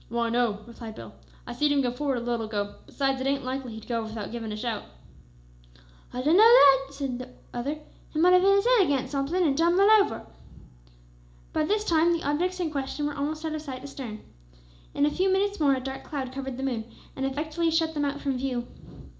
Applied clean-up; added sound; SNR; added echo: none; none; none; reverberation time 0.4 s.